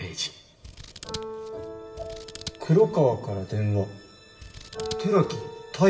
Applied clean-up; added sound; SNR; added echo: none; Scissors; 17 dB; reverberation time 0.7 s.